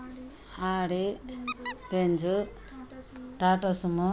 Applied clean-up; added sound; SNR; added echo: none; Squeak; 12 dB; none.